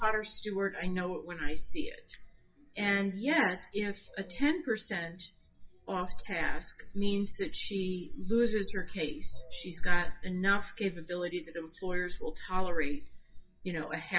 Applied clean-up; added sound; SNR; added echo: classical method WPE with log-MMSE.